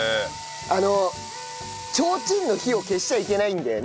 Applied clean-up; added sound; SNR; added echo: none; Sink (filling or washing) / Water tap, faucet / Liquid + Wind instrument, woodwind instrument; 13 dB; none.